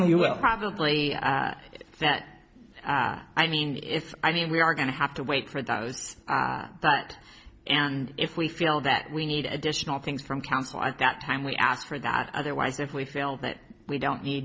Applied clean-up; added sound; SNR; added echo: none; none; none; none.